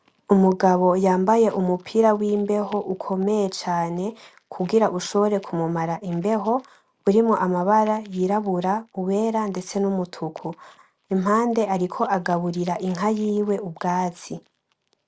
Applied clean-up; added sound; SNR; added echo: none; none; none; none.